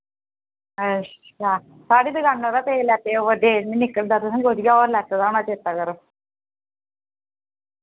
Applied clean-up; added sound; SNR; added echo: none; none; none; none.